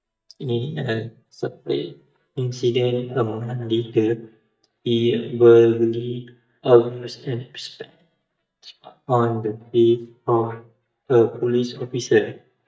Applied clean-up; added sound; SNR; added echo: neural mask model DeepFilterNet 3.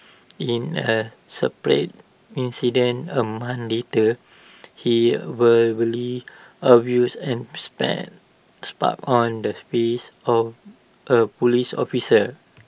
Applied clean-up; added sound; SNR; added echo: none; none; none; none.